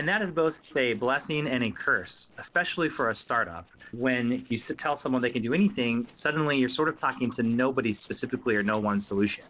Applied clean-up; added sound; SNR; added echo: neural separator model SepFormer DNS4.